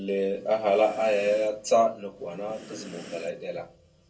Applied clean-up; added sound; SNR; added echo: none; Breathing; 19 dB; reverberation time 0.2 s.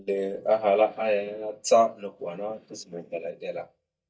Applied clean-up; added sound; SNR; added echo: neural mask model DeepFilterNet 3.